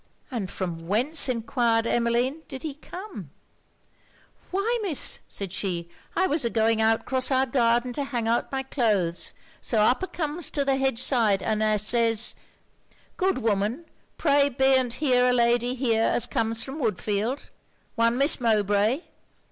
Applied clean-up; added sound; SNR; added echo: none; none; none; none.